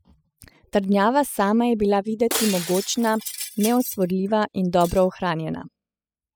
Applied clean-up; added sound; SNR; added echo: classical method spectral subtraction.